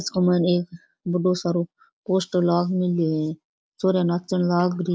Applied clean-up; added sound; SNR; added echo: none; none; none; none.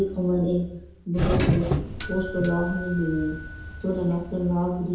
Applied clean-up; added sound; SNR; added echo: none; Doorbell; -1 dB; reverberation time 0.8 s.